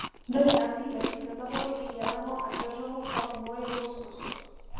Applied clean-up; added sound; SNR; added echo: none; Chewing, mastication; 4 dB; reverberation time 1.2 s.